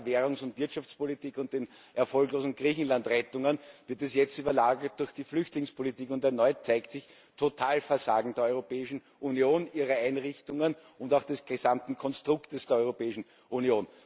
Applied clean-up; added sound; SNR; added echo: none; none; none; none.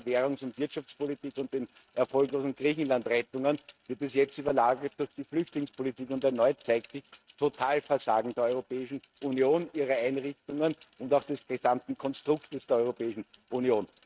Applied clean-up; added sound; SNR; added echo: neural mask model RNNoise.